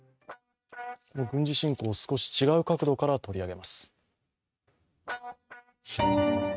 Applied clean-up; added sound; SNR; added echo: neural mask model RNNoise.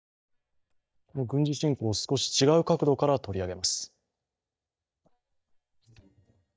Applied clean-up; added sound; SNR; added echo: neural mask model DeepFilterNet 3.